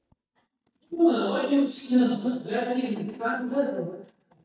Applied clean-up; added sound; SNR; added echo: neural mask model DeepFilterNet 3.